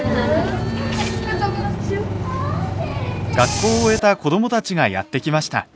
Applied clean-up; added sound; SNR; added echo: none; Bus / Engine; 2 dB; none.